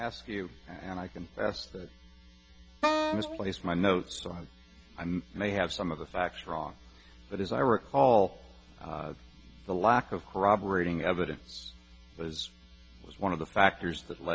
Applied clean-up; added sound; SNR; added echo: none; Wind instrument, woodwind instrument; 0 dB; none.